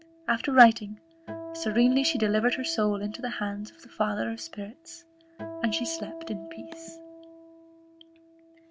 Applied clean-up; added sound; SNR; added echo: none; Acoustic guitar; 14 dB; none.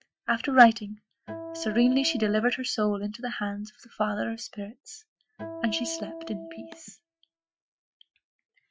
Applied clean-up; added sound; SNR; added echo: classical method Wiener filter.